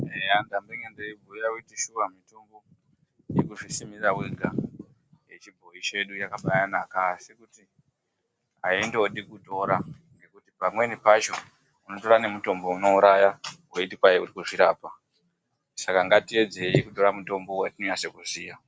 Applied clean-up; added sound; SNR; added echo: none; none; none; none.